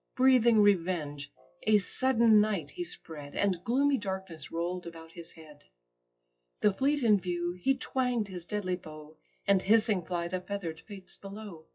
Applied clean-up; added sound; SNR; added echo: classical method WPE with log-MMSE.